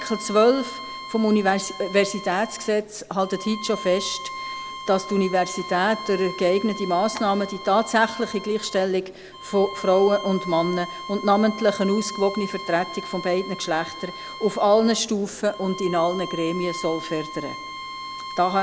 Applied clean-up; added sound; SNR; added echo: none; Bowed string instrument; 12 dB; none.